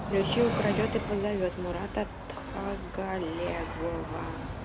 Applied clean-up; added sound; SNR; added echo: none; Train; 3 dB; none.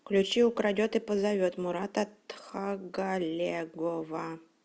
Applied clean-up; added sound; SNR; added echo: none; none; none; none.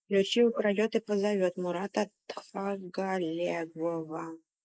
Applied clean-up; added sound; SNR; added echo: neural mask model Resemble Enhance denoiser.